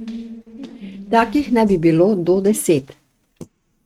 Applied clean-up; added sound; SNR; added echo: neural mask model RNNoise.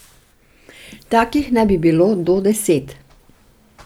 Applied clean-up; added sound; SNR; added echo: none; none; none; none.